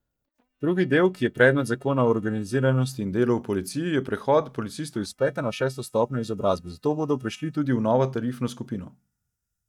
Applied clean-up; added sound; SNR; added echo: neural mask model DeepFilterNet 3.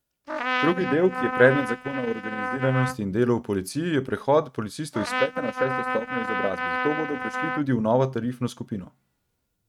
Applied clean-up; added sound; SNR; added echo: neural mask model RNNoise.